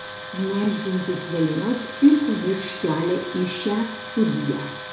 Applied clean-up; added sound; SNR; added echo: none; Tools; 11 dB; reverberation time 0.6 s.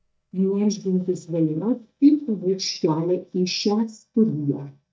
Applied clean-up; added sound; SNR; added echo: neural mask model DeepFilterNet 3.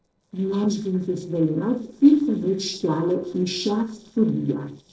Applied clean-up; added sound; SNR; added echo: neural separator model SepFormer DNS4.